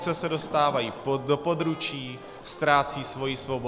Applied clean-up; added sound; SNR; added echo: none; Waves, surf + Wind instrument, woodwind instrument; 18 dB; none.